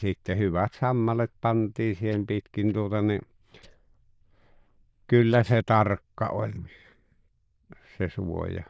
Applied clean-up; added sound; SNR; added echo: neural diffusion model UNIVERSE++.